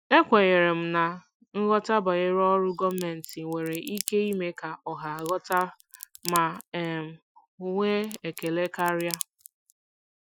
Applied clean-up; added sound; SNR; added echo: classical method Wiener filter.